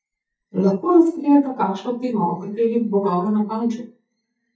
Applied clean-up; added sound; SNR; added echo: neural mask model DeepFilterNet 3.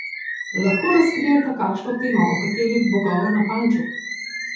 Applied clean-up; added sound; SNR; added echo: none; Bird; 9 dB; reverberation time 0.6 s.